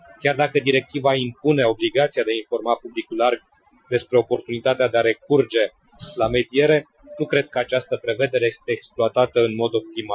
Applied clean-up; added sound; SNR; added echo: classical method Wiener filter.